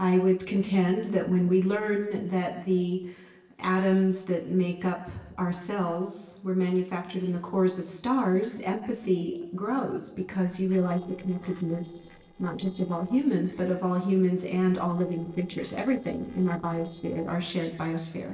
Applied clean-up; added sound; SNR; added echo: neural separator model SepFormer DNS4.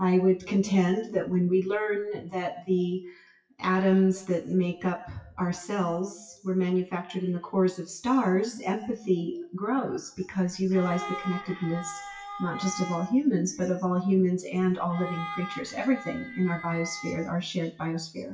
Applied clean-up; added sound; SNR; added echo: classical method WPE with log-MMSE.